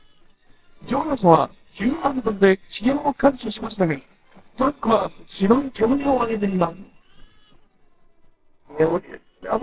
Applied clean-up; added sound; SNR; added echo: neural separator model SepFormer WHAMR!.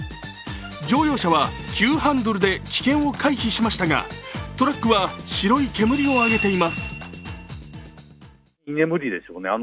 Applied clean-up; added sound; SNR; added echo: none; none; none; none.